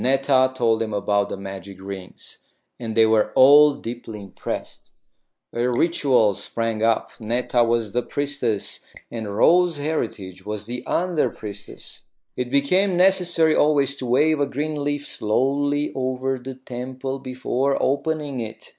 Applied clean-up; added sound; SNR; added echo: neural mask model Resemble Enhance denoiser.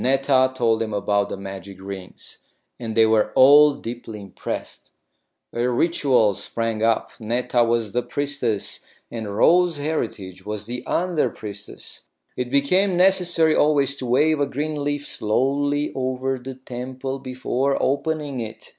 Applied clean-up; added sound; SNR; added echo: none; none; none; none.